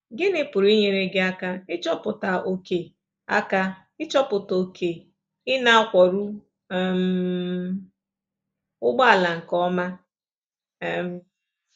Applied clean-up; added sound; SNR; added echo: neural mask model Resemble Enhance denoiser.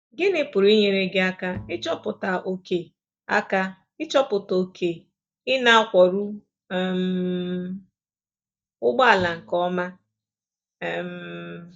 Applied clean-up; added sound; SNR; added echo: neural mask model DeepFilterNet 3.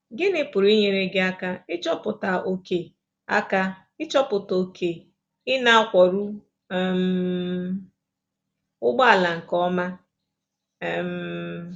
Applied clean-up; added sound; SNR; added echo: none; none; none; none.